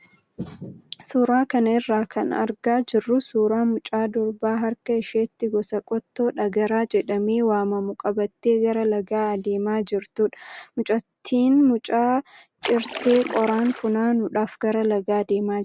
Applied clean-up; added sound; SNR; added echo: none; Splash, splatter; 11 dB; none.